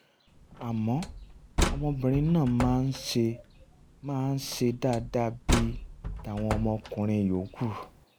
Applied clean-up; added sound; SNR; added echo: none; Slam; 6 dB; none.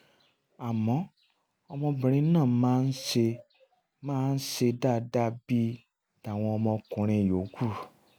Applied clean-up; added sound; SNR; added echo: none; none; none; none.